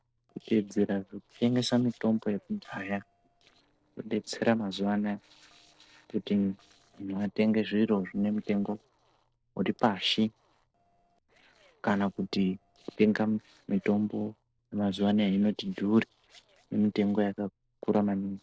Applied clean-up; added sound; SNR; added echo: neural separator model SepFormer DNS4.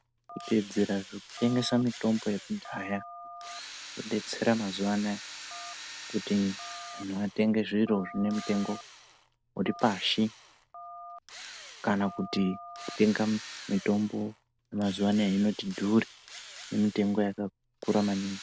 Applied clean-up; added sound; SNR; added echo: none; Telephone + Drill; 14 dB; none.